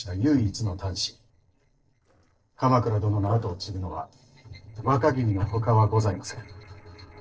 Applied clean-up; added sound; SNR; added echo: neural separator model SepFormer DNS4.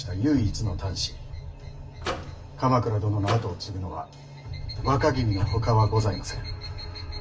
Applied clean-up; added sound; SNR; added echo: none; Microwave oven; 11 dB; reverberation time 0.2 s.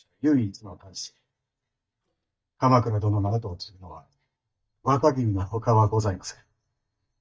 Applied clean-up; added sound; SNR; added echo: neural mask model DeepFilterNet 3.